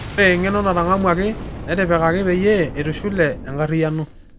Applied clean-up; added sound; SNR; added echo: none; Boom; 12 dB; none.